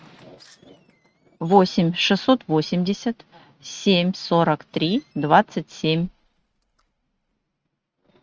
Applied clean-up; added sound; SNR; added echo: neural mask model RNNoise.